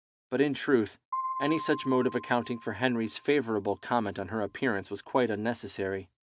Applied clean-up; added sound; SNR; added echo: none; Piano; 11 dB; none.